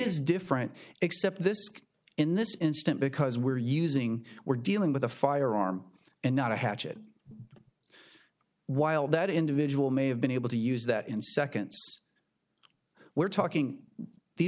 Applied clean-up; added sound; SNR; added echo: none; none; none; none.